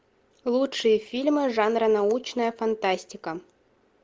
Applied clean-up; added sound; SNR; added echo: none; none; none; none.